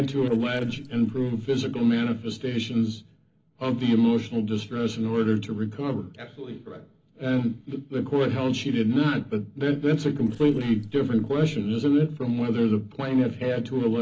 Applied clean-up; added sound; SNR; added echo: neural separator model SepFormer DNS4.